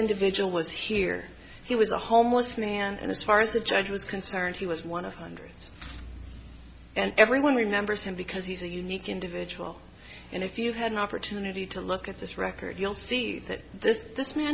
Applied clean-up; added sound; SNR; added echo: none; none; none; none.